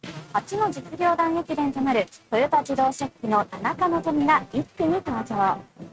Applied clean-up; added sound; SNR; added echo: neural mask model RNNoise.